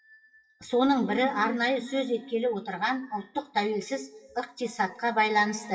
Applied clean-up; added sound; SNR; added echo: classical method WPE with log-MMSE.